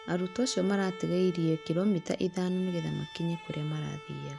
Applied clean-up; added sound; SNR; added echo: none; Bowed string instrument; 16 dB; none.